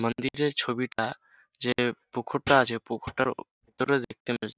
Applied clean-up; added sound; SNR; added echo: neural mask model DeepFilterNet 3.